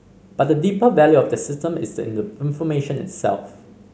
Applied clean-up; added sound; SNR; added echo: none; none; none; none.